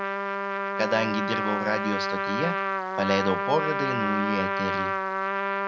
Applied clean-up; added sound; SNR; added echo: none; Trumpet; -2 dB; none.